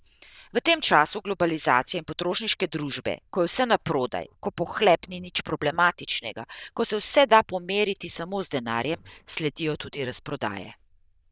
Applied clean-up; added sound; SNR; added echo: neural diffusion model UNIVERSE++.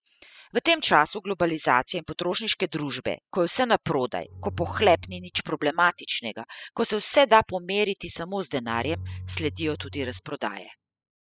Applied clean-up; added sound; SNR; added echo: classical method spectral subtraction.